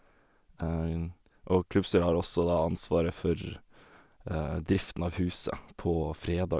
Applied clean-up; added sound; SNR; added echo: none; none; none; none.